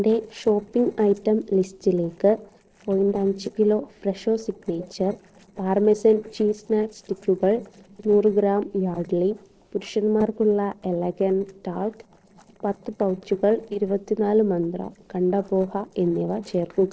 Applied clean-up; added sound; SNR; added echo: neural separator model SepFormer DNS4.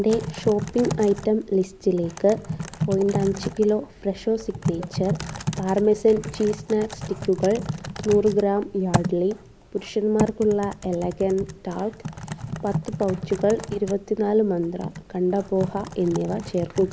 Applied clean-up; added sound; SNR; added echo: none; Typing; 9 dB; none.